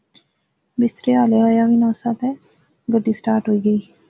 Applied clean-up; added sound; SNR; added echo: none; none; none; none.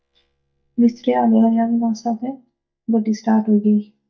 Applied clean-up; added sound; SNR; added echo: neural mask model DeepFilterNet 3.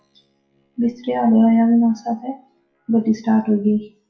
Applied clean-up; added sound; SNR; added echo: classical method WPE with log-MMSE.